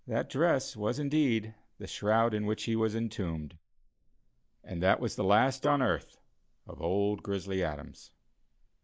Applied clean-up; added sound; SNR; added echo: neural mask model Resemble Enhance denoiser.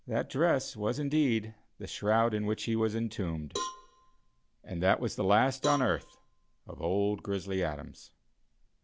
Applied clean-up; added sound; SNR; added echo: none; Cowbell; 13 dB; none.